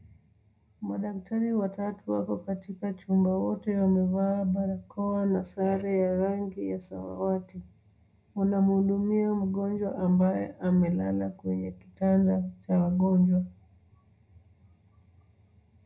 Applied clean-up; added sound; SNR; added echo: none; none; none; reverberation time 0.4 s.